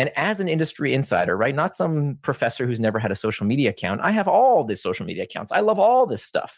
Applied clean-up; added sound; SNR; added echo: none; none; none; none.